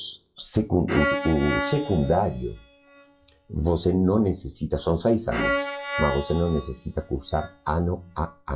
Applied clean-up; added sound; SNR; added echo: classical method WPE with log-MMSE.